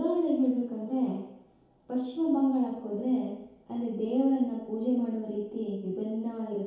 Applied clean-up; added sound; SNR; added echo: none; none; none; reverberation time 0.8 s.